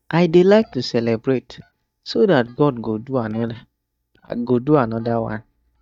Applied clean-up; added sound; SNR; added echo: neural mask model DeepFilterNet 3.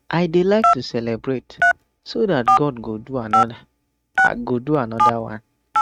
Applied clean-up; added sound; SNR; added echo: neural mask model RNNoise.